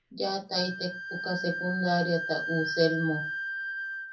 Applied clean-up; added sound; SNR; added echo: none; Wind instrument, woodwind instrument; 4 dB; reverberation time 0.3 s.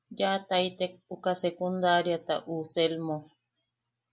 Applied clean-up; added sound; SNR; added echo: none; none; none; none.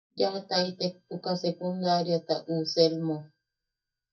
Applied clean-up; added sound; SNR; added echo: neural mask model DeepFilterNet 3.